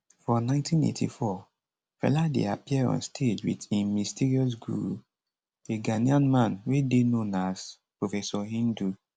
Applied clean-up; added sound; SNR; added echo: none; none; none; none.